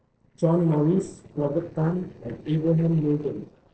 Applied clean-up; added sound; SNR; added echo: neural separator model SepFormer DNS4.